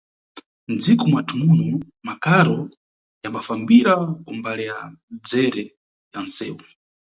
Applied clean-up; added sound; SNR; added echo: none; none; none; none.